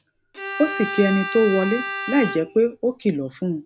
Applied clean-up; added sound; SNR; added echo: none; Bowed string instrument; 9 dB; none.